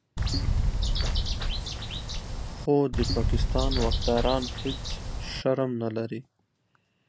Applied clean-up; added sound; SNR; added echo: none; Bird; -4 dB; none.